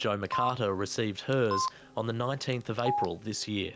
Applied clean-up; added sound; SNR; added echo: none; Telephone; 5 dB; none.